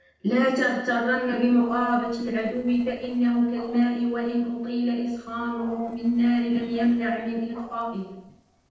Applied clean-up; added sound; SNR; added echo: neural separator model SepFormer DNS4.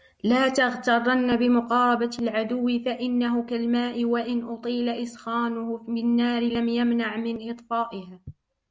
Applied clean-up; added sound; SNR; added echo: none; none; none; none.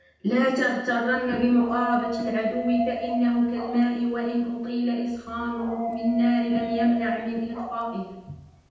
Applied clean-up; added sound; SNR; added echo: none; Dog; 9 dB; reverberation time 0.8 s.